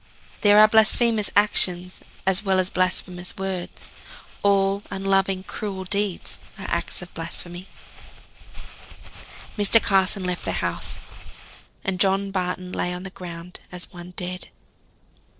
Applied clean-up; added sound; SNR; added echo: neural separator model SepFormer DNS4.